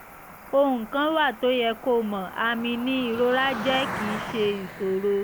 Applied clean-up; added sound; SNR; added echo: none; Cricket; 12 dB; none.